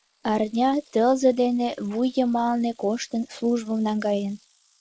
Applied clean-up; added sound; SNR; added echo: neural mask model Resemble Enhance denoiser.